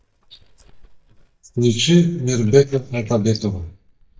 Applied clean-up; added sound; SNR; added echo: neural mask model DeepFilterNet 3.